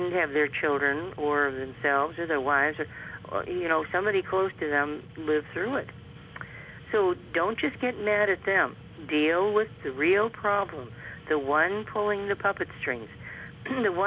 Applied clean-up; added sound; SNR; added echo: none; none; none; none.